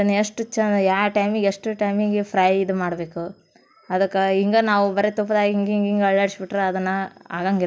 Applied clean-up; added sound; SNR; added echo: none; none; none; none.